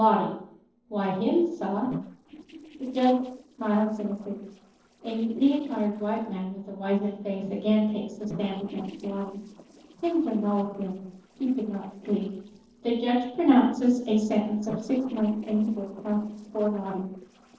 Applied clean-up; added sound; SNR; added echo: neural separator model SepFormer DNS4.